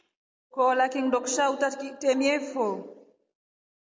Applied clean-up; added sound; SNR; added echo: none; none; none; none.